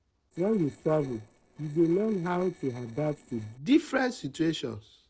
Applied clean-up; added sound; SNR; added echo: neural separator model SepFormer DNS4.